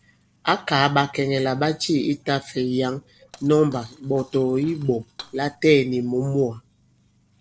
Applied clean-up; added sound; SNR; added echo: neural separator model SepFormer DNS4.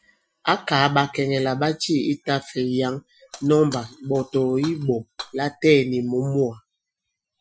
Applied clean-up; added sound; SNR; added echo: classical method Wiener filter.